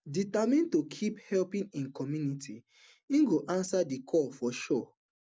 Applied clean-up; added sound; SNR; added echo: none; none; none; none.